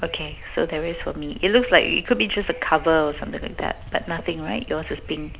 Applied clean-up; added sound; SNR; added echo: none; Subway, metro, underground / Wind; 15 dB; none.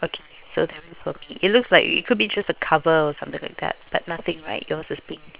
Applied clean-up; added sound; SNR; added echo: neural separator model SepFormer WHAM!.